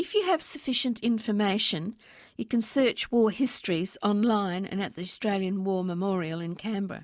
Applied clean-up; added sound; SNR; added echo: none; none; none; none.